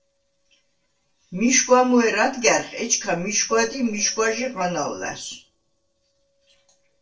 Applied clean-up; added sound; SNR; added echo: neural separator model SepFormer DNS4.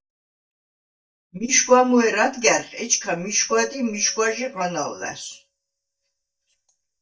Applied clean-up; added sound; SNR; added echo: neural mask model DeepFilterNet 3.